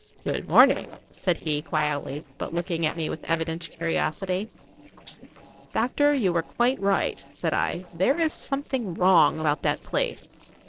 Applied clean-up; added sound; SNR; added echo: neural separator model SepFormer DNS4.